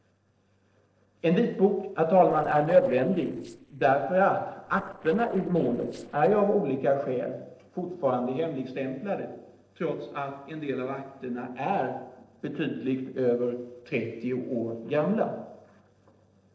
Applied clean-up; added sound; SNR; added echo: neural separator model SepFormer DNS4.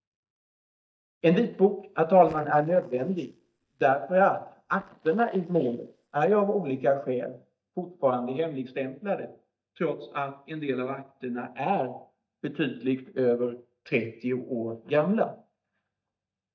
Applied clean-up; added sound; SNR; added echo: neural mask model DeepFilterNet 3.